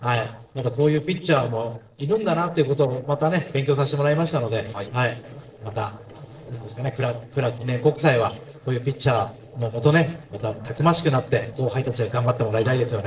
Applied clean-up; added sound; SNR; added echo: neural separator model SepFormer DNS4.